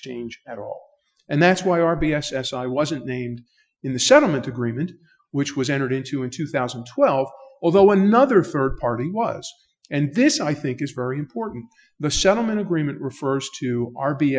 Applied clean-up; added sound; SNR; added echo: classical method Wiener filter.